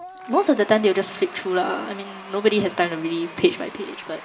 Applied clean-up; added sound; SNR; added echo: none; Applause / Crowd / Cheering; 17 dB; reverberation time 1.0 s.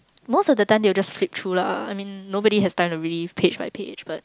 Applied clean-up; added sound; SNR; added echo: none; none; none; none.